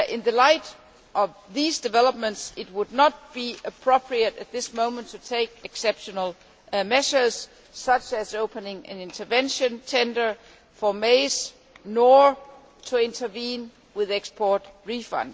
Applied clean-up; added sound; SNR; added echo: none; none; none; none.